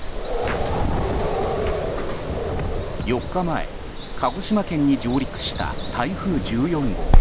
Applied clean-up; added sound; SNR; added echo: none; Water; 0 dB; none.